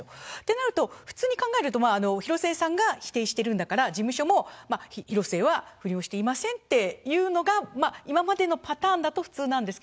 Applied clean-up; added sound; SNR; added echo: none; none; none; none.